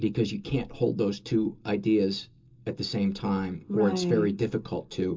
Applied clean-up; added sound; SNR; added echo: none; none; none; reverberation time 0.2 s.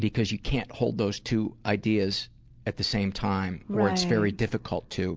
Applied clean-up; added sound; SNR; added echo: none; none; none; none.